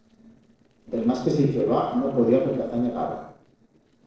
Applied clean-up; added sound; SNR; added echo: neural separator model SepFormer DNS4.